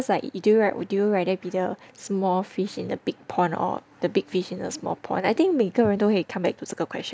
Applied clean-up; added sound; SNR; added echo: none; none; none; none.